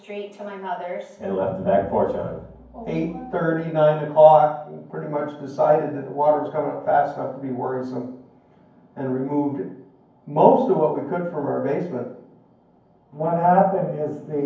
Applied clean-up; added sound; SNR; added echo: none; none; none; reverberation time 0.9 s.